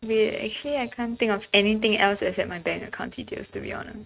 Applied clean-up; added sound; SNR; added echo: neural mask model RNNoise.